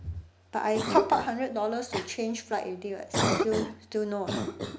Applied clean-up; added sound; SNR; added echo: none; Cough; 2 dB; none.